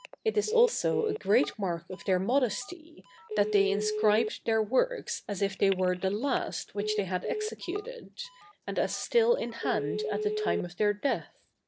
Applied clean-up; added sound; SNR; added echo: none; Telephone; 8 dB; none.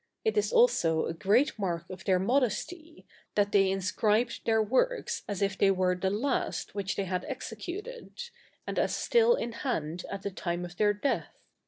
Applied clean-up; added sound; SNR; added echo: none; none; none; none.